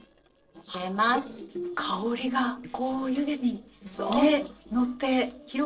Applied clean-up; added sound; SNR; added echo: neural separator model SepFormer DNS4.